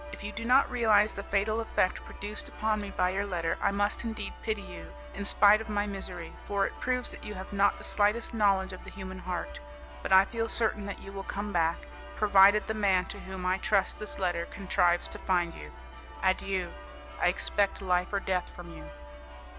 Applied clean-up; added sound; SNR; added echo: none; Church bell; 16 dB; none.